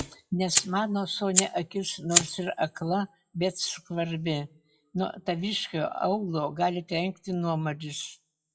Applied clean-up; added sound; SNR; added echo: classical method WPE with log-MMSE.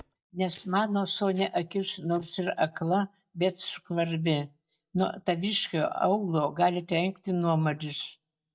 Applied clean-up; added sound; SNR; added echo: neural mask model DeepFilterNet 3.